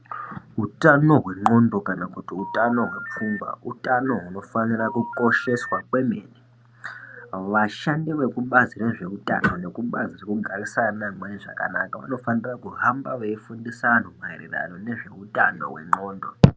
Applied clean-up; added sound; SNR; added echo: none; Telephone; 11 dB; none.